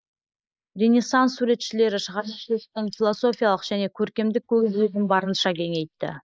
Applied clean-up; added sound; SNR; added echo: neural mask model Resemble Enhance denoiser.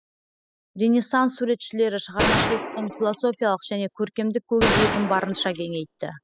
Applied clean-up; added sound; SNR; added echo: classical method spectral subtraction.